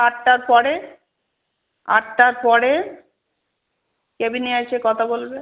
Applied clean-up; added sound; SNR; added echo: none; none; none; none.